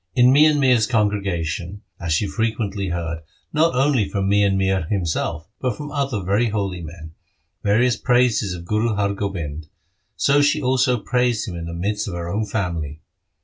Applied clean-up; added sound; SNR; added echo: none; none; none; none.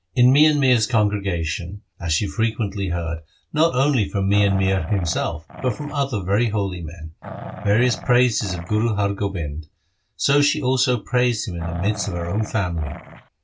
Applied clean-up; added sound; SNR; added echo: none; Growling; 13 dB; none.